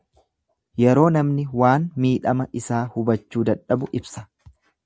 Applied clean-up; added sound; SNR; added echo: none; none; none; none.